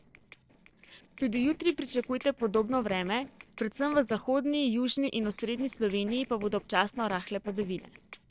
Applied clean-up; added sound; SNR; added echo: neural separator model SepFormer DNS4.